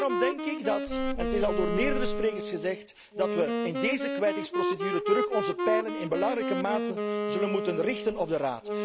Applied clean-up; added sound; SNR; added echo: none; Wind instrument, woodwind instrument + Wind; 0 dB; none.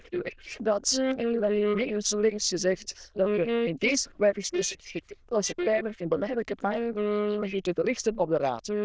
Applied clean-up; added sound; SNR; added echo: neural diffusion model UNIVERSE++.